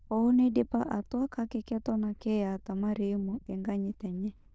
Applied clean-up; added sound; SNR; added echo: neural diffusion model UNIVERSE++.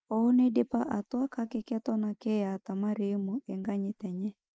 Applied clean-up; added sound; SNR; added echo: neural mask model Resemble Enhance denoiser.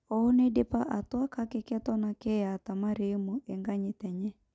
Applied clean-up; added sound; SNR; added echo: none; none; none; none.